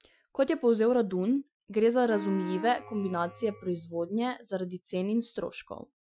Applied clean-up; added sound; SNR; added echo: classical method Wiener filter.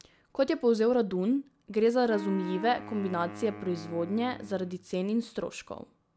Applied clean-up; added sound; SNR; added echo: none; Wind instrument, woodwind instrument; 13 dB; none.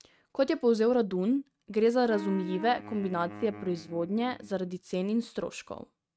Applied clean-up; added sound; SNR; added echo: neural mask model RNNoise.